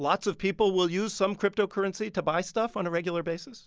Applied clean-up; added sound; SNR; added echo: none; none; none; none.